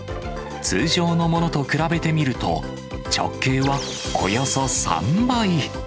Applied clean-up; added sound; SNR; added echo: none; Bowed string instrument; 17 dB; none.